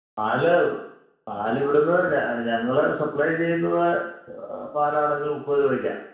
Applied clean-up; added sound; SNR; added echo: none; none; none; reverberation time 0.7 s.